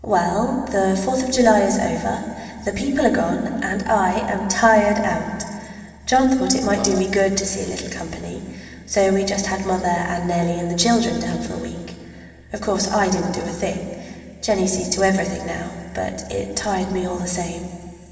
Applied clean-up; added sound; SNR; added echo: none; Burping, eructation; 14 dB; reverberation time 2.7 s.